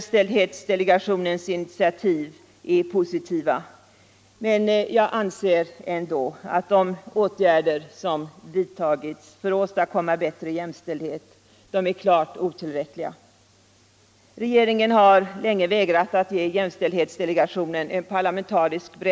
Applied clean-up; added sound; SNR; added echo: none; none; none; none.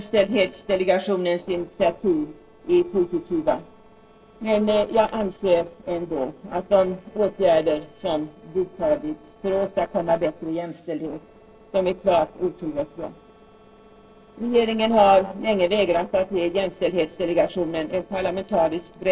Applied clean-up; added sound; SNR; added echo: neural separator model SepFormer DNS4.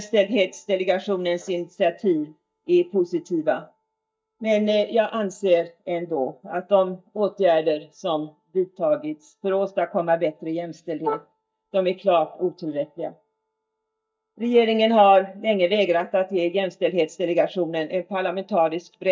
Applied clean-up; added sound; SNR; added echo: neural mask model DeepFilterNet 3.